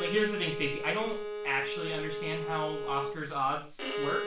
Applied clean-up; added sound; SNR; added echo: none; Bowed string instrument; 3 dB; reverberation time 0.3 s.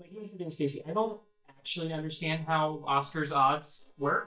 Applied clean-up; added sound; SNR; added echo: neural mask model DeepFilterNet 3.